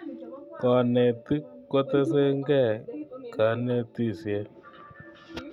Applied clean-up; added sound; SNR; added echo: none; none; none; none.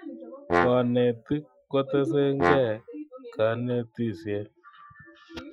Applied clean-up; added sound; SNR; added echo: classical method Wiener filter.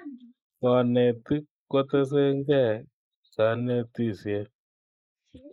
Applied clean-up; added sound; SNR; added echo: neural mask model Resemble Enhance denoiser.